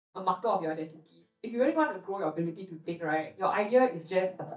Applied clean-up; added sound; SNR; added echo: neural mask model DeepFilterNet 3.